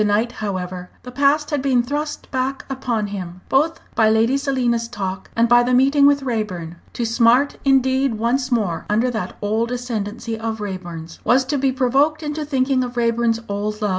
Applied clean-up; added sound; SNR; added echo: none; none; none; none.